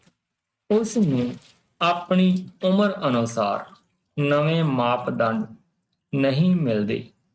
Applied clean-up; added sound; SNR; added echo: neural mask model RNNoise.